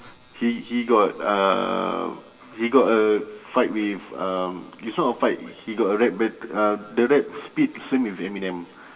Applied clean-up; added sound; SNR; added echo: none; none; none; reverberation time 2.7 s.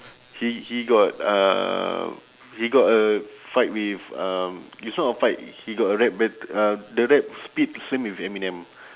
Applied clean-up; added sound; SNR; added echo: none; none; none; none.